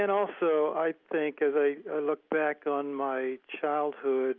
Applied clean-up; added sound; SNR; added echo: none; none; none; none.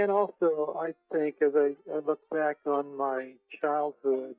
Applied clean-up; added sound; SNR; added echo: neural mask model DeepFilterNet 3.